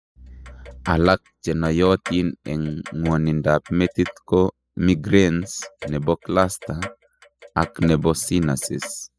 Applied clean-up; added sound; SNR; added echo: classical method spectral subtraction.